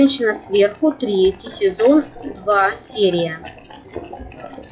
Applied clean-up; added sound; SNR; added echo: classical method log-MMSE.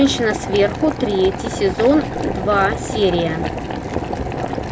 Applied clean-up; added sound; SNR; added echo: none; Boiling; 5 dB; none.